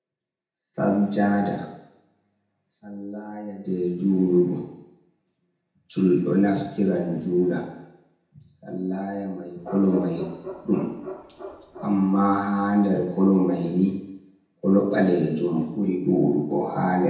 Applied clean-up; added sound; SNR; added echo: none; Bark; 14 dB; reverberation time 0.8 s.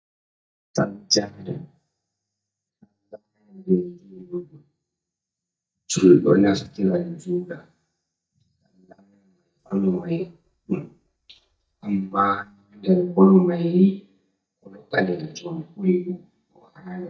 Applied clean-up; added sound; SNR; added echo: neural mask model DeepFilterNet 3.